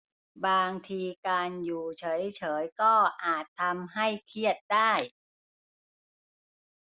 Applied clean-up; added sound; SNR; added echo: none; none; none; none.